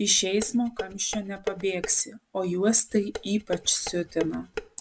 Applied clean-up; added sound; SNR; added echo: none; Dishes, pots, and pans; 11 dB; none.